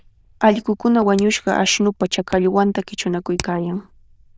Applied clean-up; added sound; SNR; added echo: neural diffusion model UNIVERSE++.